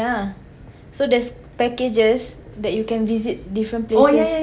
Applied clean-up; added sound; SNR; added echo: none; none; none; none.